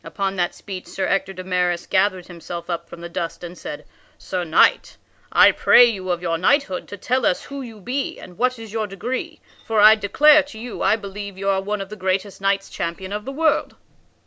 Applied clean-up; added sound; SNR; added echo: none; none; none; none.